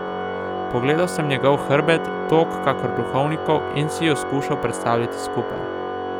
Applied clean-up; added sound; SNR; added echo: none; Organ; 4 dB; none.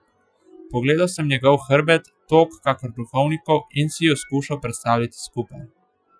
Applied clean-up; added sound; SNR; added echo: classical method Wiener filter.